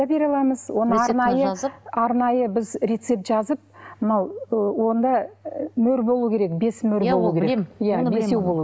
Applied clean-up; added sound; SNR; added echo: none; none; none; none.